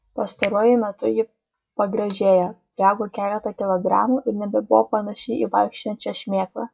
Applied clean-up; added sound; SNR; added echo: classical method log-MMSE.